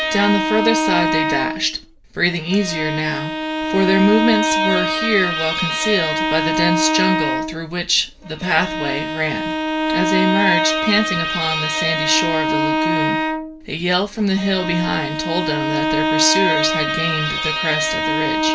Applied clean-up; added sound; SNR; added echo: none; Bowed string instrument; 0 dB; reverberation time 0.2 s.